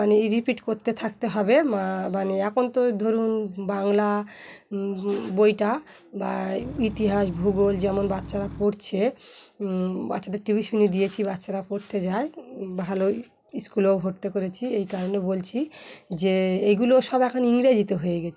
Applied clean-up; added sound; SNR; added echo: none; Engine / Truck / Car; 12 dB; none.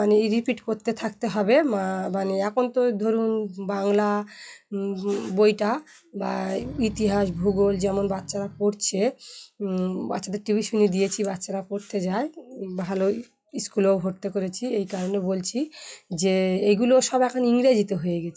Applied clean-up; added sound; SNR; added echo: classical method log-MMSE.